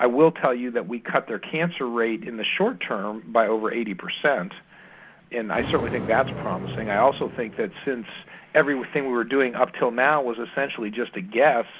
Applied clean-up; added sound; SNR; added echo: none; Thunder; 16 dB; none.